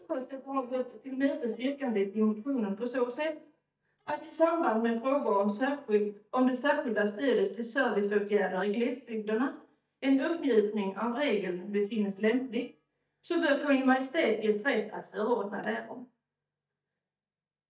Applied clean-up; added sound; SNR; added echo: neural mask model DeepFilterNet 3.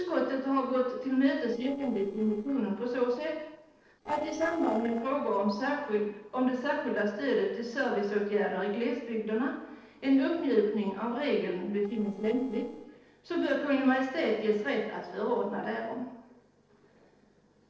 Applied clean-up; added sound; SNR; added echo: neural separator model SepFormer DNS4.